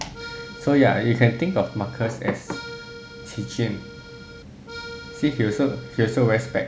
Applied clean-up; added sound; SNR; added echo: none; Accordion; 16 dB; none.